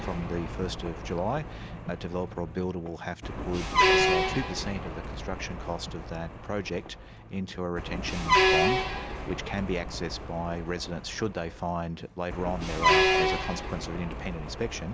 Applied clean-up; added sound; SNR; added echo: none; Truck; -3 dB; none.